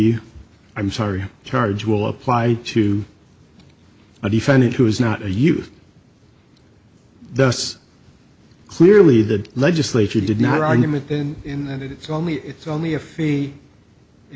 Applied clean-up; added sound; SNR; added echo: none; none; none; none.